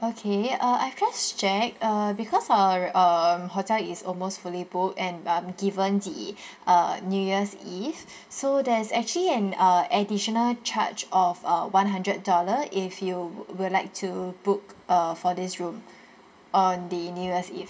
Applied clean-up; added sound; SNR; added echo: none; none; none; reverberation time 0.3 s.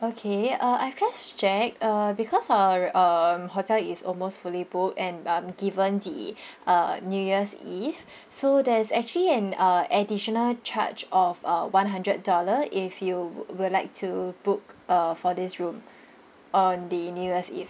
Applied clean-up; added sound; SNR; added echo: none; none; none; none.